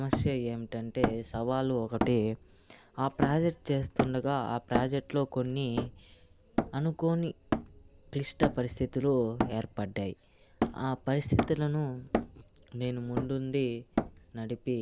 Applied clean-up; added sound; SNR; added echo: none; Hammer; 5 dB; none.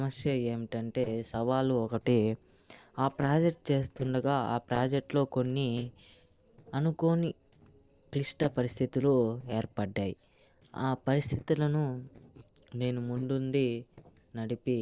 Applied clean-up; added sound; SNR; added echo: neural separator model SepFormer DNS4.